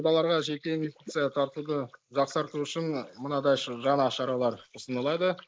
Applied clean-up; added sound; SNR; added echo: neural mask model Resemble Enhance denoiser.